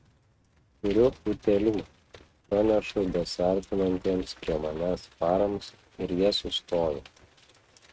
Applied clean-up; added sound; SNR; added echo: neural mask model RNNoise.